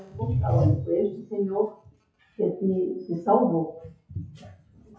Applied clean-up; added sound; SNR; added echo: classical method WPE with log-MMSE.